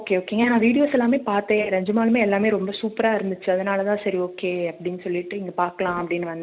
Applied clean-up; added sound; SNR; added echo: none; none; none; none.